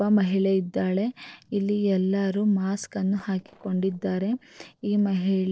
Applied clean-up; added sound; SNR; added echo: neural separator model SepFormer DNS4.